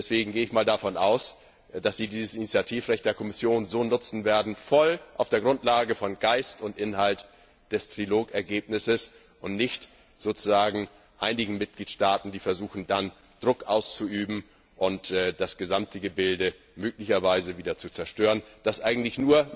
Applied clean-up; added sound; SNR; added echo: none; none; none; none.